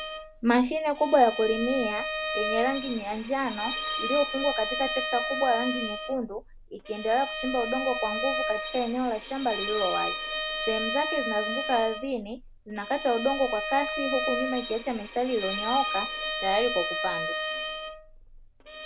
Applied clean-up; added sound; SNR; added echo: none; Bowed string instrument; 4 dB; none.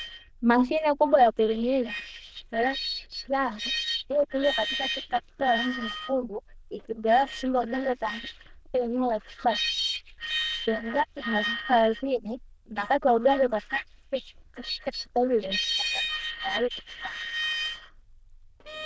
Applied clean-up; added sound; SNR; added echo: neural diffusion model UNIVERSE++.